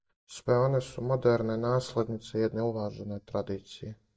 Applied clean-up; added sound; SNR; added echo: neural mask model DeepFilterNet 3.